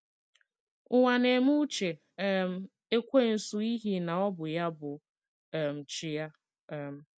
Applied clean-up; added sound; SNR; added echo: none; none; none; none.